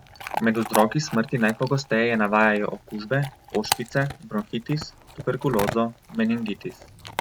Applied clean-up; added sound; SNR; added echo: none; Chewing, mastication / Dog; 10 dB; none.